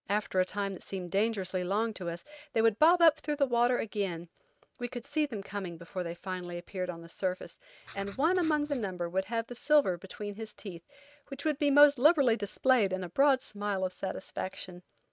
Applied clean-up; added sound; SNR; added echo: neural mask model RNNoise.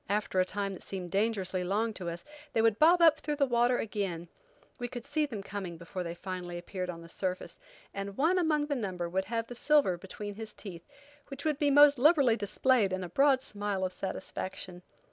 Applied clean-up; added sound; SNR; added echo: none; none; none; none.